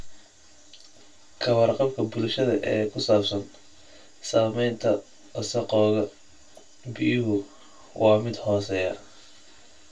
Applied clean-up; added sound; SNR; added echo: none; none; none; reverberation time 0.1 s.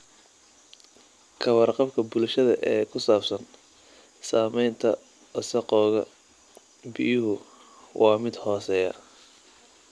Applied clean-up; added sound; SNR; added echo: none; none; none; none.